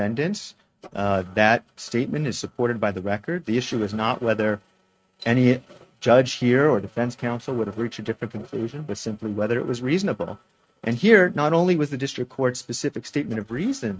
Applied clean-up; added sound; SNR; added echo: neural mask model RNNoise.